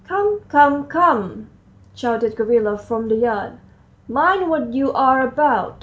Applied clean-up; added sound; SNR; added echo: none; none; none; none.